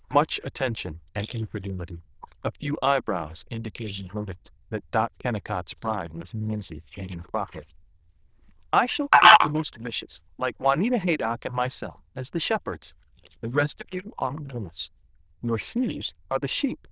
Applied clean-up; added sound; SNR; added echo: neural diffusion model UNIVERSE++.